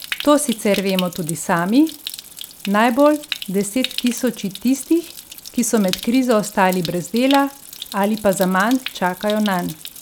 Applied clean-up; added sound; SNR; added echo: none; Stream; 14 dB; none.